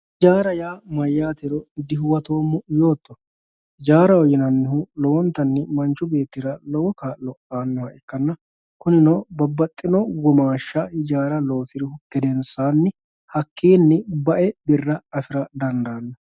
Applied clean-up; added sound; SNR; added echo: none; none; none; none.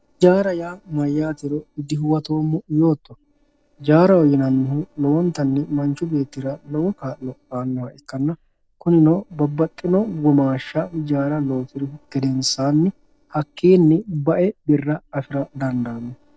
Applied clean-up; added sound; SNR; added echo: neural separator model SepFormer DNS4.